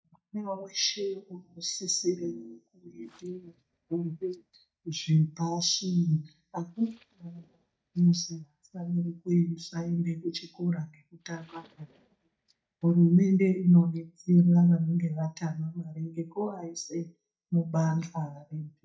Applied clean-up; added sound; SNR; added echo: neural mask model DeepFilterNet 3.